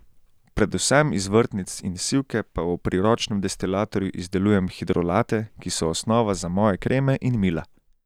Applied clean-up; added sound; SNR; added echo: none; none; none; none.